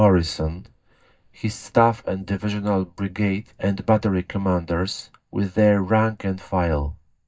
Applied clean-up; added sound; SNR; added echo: neural mask model DeepFilterNet 3.